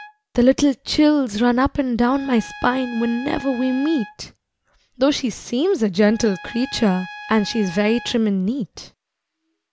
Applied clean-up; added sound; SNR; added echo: none; Trumpet; 19 dB; none.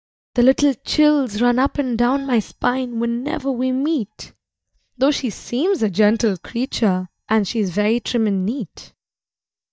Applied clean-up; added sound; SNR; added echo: neural mask model DeepFilterNet 3.